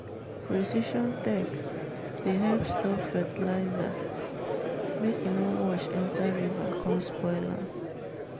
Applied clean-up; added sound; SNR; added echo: none; Crowd; 3 dB; none.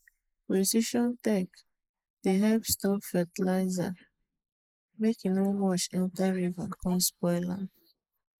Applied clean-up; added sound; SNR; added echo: neural mask model Resemble Enhance denoiser.